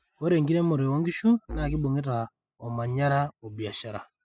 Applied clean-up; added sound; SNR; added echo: classical method spectral subtraction.